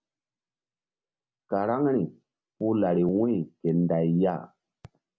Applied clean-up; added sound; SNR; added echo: none; none; none; none.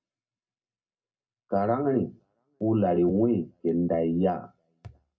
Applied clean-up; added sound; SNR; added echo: none; none; none; reverberation time 0.2 s.